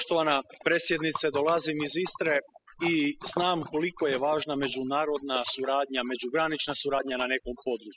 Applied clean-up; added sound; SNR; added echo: classical method spectral subtraction.